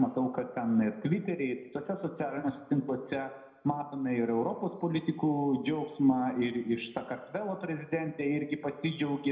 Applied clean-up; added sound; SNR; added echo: none; none; none; reverberation time 0.8 s.